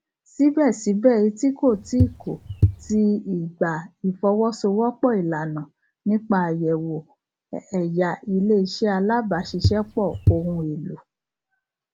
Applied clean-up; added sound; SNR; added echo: none; Walk, footsteps / Bird vocalization, bird call, bird song; 3 dB; none.